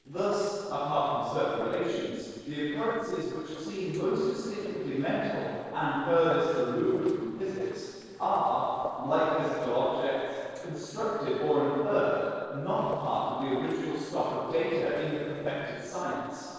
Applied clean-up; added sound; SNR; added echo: neural separator model SepFormer DNS4.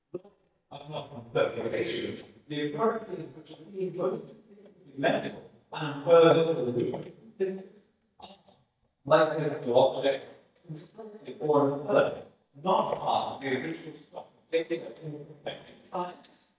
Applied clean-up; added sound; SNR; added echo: neural mask model DeepFilterNet 3.